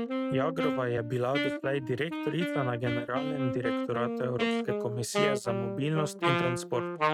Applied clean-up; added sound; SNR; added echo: neural mask model RNNoise.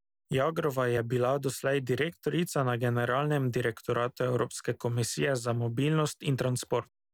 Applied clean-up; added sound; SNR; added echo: none; none; none; none.